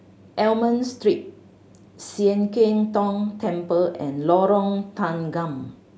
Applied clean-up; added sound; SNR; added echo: none; none; none; none.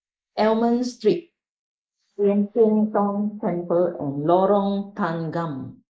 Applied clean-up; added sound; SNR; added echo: neural mask model Resemble Enhance denoiser.